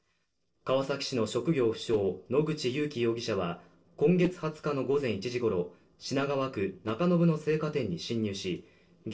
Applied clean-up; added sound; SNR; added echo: neural separator model SepFormer DNS4.